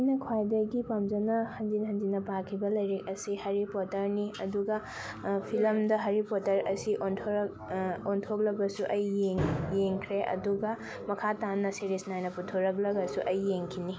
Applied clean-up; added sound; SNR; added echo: none; none; none; none.